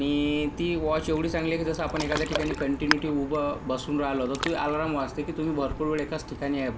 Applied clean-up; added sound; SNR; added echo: none; Ocean; 8 dB; none.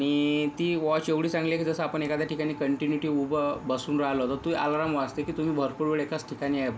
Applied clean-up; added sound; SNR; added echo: none; none; none; none.